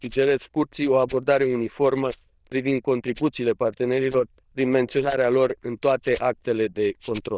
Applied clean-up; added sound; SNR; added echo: neural diffusion model UNIVERSE++.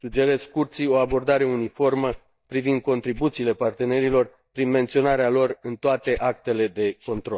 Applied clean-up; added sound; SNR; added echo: neural mask model DeepFilterNet 3.